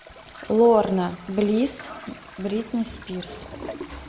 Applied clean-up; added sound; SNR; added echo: none; Toilet flush; 17 dB; none.